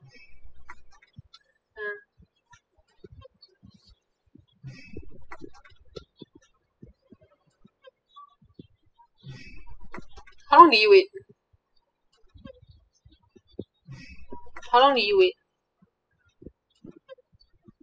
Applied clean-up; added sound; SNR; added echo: classical method spectral subtraction.